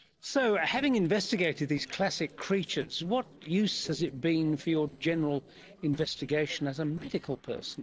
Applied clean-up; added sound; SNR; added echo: neural separator model SepFormer DNS4.